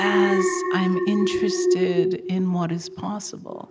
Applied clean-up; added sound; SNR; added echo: none; Alarm; -2 dB; none.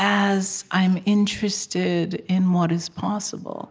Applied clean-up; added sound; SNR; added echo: none; none; none; none.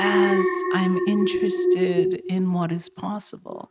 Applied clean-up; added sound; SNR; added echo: neural mask model RNNoise.